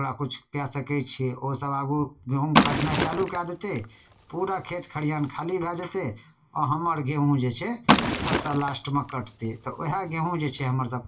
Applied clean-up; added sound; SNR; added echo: none; Liquid; 0 dB; reverberation time 0.2 s.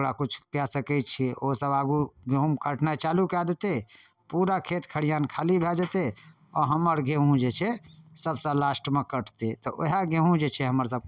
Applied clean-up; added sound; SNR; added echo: none; none; none; none.